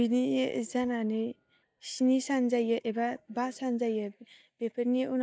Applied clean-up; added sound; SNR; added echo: neural mask model DeepFilterNet 3.